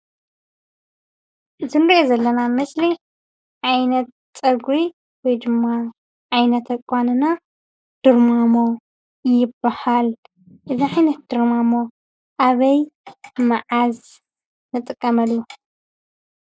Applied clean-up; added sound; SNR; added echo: neural mask model Resemble Enhance denoiser.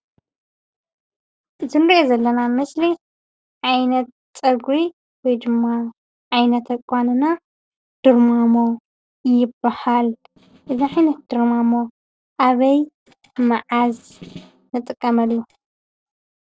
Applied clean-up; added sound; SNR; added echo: neural separator model SepFormer DNS4.